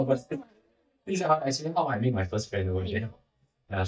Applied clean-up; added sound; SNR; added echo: neural mask model DeepFilterNet 3.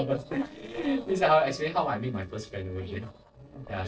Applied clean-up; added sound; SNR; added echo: neural separator model SepFormer DNS4.